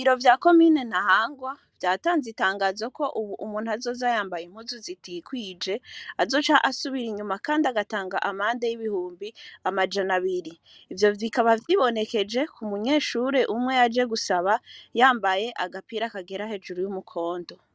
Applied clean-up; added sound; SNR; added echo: none; none; none; none.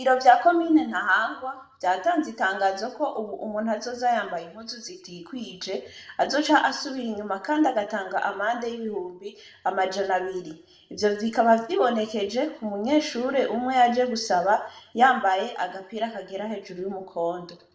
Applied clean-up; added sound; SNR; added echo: none; none; none; reverberation time 0.5 s.